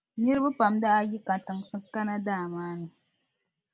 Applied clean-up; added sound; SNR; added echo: none; none; none; none.